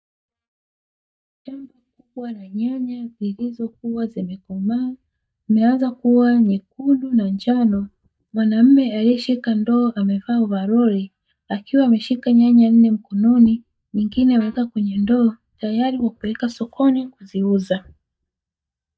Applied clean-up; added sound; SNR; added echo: neural mask model DeepFilterNet 3.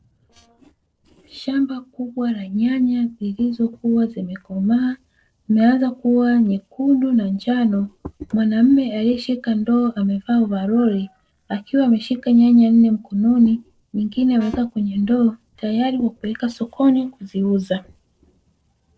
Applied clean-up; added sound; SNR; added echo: neural separator model SepFormer DNS4.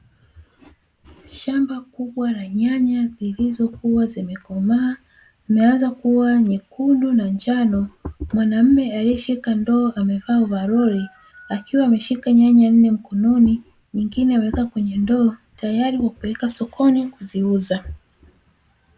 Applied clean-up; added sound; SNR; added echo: none; none; none; none.